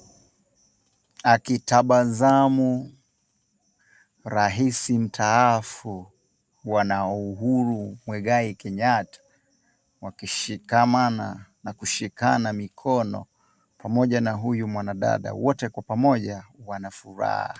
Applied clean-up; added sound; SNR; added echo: none; none; none; none.